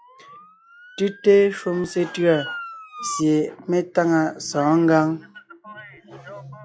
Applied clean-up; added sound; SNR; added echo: classical method log-MMSE.